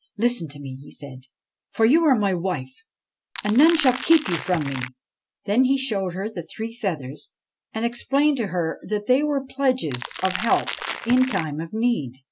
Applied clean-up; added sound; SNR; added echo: none; Crackle; 7 dB; none.